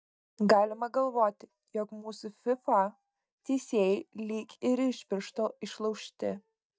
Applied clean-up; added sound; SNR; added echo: neural mask model DeepFilterNet 3.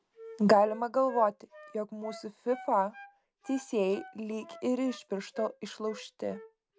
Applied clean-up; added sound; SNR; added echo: none; Wind instrument, woodwind instrument; 19 dB; none.